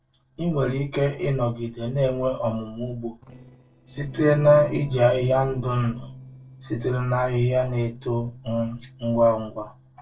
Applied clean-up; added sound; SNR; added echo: neural separator model SepFormer DNS4.